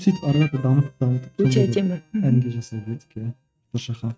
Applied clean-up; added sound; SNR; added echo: neural mask model RNNoise.